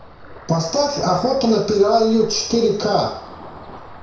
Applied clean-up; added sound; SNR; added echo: none; Ocean; 19 dB; reverberation time 0.6 s.